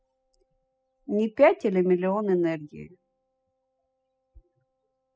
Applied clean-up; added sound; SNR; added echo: classical method spectral subtraction.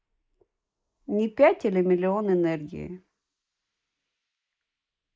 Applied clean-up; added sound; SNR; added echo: neural mask model Resemble Enhance denoiser.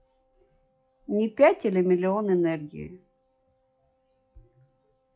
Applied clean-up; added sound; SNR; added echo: classical method log-MMSE.